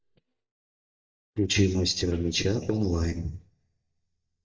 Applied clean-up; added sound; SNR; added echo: neural mask model DeepFilterNet 3.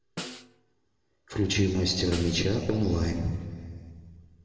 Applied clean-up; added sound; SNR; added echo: none; Snare drum; 15 dB; reverberation time 1.9 s.